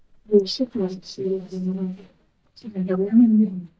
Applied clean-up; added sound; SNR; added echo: neural mask model DeepFilterNet 3.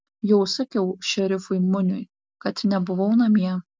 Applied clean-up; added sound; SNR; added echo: none; none; none; none.